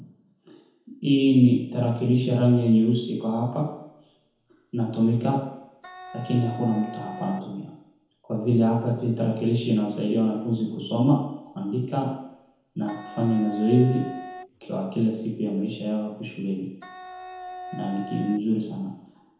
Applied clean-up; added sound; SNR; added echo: none; Wind instrument, woodwind instrument; 14 dB; reverberation time 0.9 s.